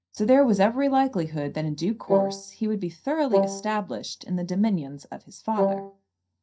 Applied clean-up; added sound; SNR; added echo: neural mask model DeepFilterNet 3.